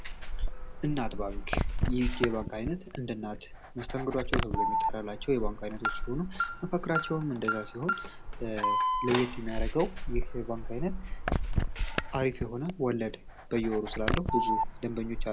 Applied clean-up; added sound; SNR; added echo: none; Alarm; -2 dB; none.